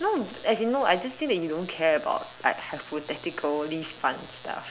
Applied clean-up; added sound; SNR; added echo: none; none; none; none.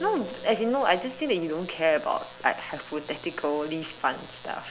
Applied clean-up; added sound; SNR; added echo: none; Musical instrument; 19 dB; none.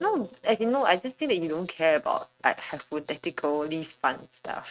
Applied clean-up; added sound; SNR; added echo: neural mask model RNNoise.